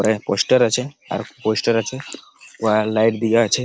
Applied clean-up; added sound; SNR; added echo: none; none; none; none.